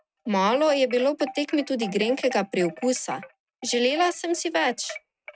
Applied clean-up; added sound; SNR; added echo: neural mask model RNNoise.